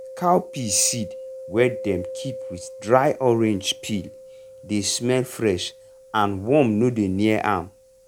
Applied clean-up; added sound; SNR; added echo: none; Mallet percussion; 15 dB; none.